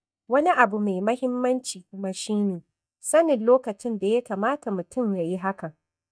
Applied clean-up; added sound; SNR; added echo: neural mask model DeepFilterNet 3.